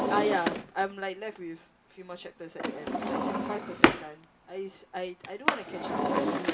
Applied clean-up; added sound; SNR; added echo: none; Drawer open or close; -4 dB; reverberation time 0.2 s.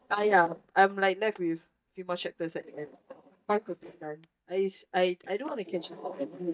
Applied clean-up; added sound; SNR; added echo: neural mask model DeepFilterNet 3.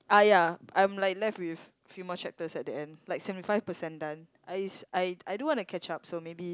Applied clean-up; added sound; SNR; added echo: none; none; none; none.